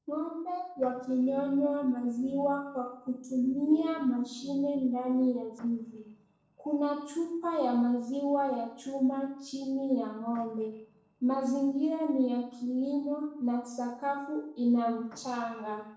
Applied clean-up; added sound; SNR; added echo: neural separator model SepFormer DNS4.